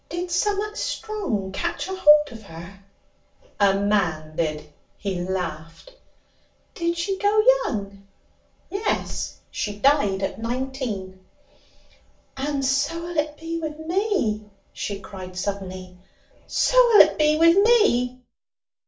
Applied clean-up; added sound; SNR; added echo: none; none; none; reverberation time 0.3 s.